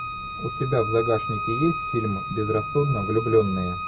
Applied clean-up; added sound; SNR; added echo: none; Bowed string instrument; 6 dB; none.